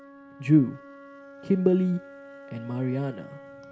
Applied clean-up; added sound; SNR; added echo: none; Wind instrument, woodwind instrument; 19 dB; none.